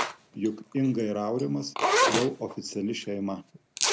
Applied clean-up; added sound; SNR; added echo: none; Zipper (clothing); 0 dB; none.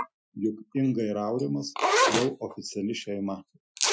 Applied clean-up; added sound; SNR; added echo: classical method Wiener filter.